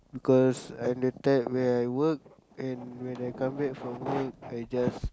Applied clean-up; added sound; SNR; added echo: none; Purr; 20 dB; none.